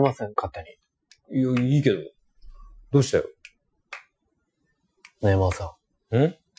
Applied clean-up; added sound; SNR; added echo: classical method Wiener filter.